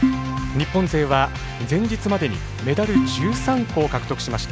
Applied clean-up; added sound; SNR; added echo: none; Organ; 3 dB; none.